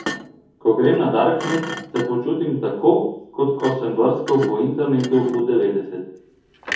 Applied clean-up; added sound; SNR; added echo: none; Thump, thud; 14 dB; reverberation time 0.7 s.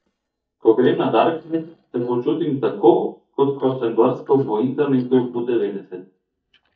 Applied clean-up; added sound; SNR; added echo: neural mask model DeepFilterNet 3.